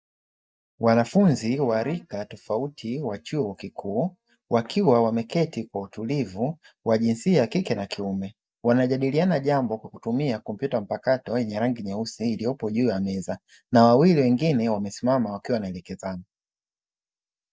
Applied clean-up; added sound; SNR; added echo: neural mask model DeepFilterNet 3.